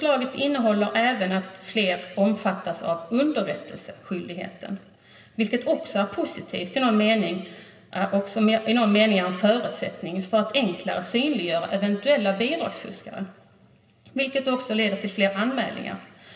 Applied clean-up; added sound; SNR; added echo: none; none; none; reverberation time 1.4 s.